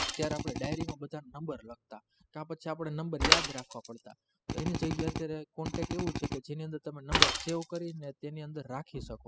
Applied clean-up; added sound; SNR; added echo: classical method spectral subtraction.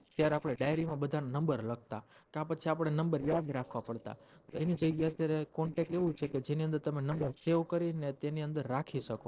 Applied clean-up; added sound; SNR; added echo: neural separator model SepFormer DNS4.